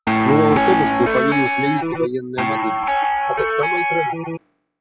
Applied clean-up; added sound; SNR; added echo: classical method spectral subtraction.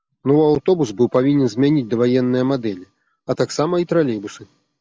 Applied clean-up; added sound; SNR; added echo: none; none; none; none.